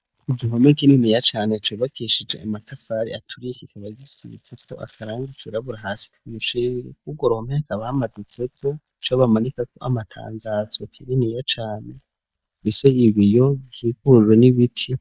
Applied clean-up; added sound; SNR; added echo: neural mask model DeepFilterNet 3.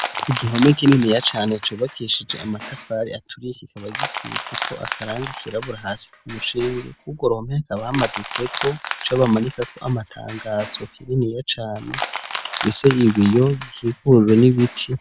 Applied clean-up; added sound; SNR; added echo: none; Crushing; 12 dB; none.